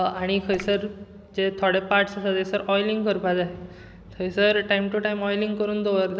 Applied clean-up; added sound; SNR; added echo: none; Drip / Water; 14 dB; none.